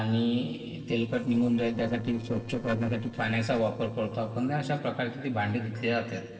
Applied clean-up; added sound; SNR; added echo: neural separator model SepFormer DNS4.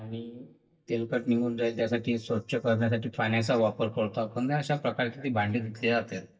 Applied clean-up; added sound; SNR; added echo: neural mask model DeepFilterNet 3.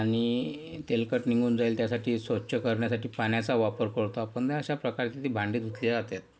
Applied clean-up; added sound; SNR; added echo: none; none; none; none.